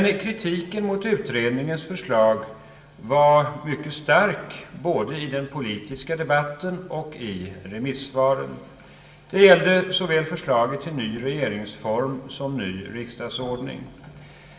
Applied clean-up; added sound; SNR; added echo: none; none; none; reverberation time 0.8 s.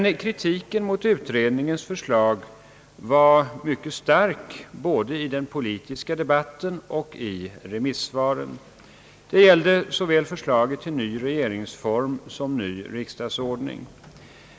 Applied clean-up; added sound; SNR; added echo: none; none; none; none.